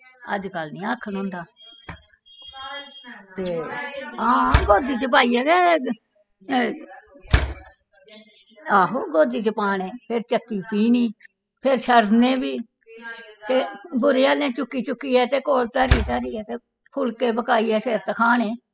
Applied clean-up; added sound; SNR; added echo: classical method spectral subtraction.